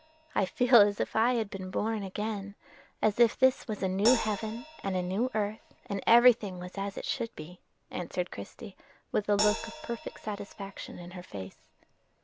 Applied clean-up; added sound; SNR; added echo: none; Crash cymbal; 14 dB; none.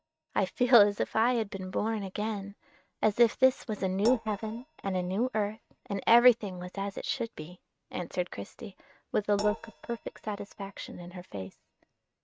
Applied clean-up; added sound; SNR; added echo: neural mask model RNNoise.